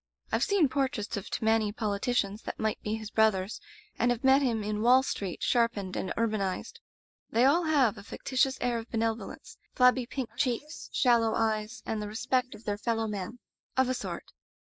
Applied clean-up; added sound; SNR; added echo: neural mask model Resemble Enhance denoiser.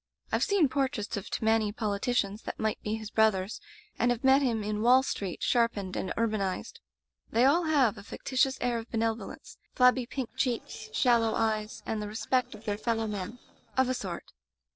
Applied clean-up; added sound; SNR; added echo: neural separator model SepFormer DNS4.